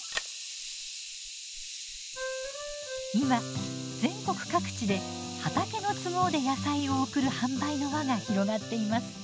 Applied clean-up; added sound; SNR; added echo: none; Hiss; 11 dB; none.